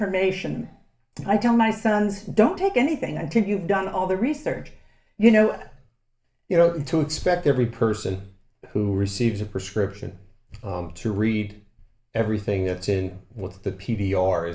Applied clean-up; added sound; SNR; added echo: none; none; none; reverberation time 0.4 s.